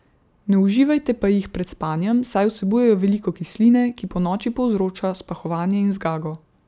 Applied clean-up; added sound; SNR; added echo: none; none; none; none.